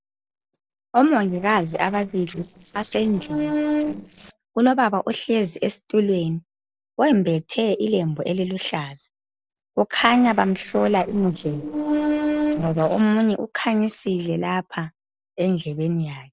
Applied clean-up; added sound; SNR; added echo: neural separator model SepFormer DNS4.